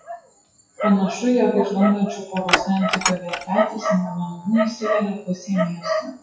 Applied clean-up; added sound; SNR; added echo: classical method WPE with log-MMSE.